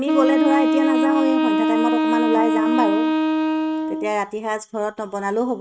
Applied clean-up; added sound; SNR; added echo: neural mask model RNNoise.